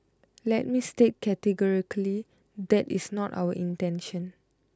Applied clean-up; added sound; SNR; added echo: none; none; none; none.